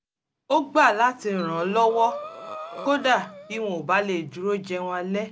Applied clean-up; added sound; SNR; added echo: none; Breathing; 15 dB; none.